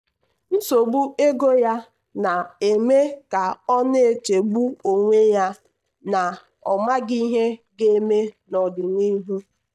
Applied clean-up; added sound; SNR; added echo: neural mask model DeepFilterNet 3.